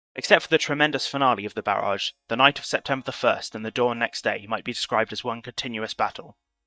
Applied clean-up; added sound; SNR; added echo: neural mask model DeepFilterNet 3.